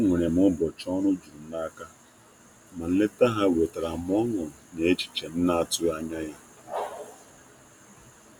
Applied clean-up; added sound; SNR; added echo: none; none; none; none.